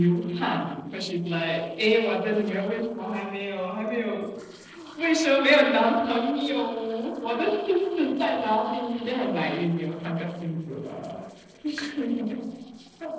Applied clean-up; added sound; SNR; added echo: neural separator model SepFormer DNS4.